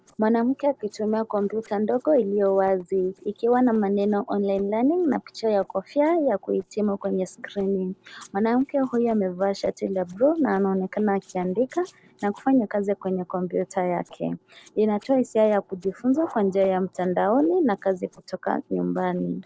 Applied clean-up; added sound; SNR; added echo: neural separator model SepFormer DNS4.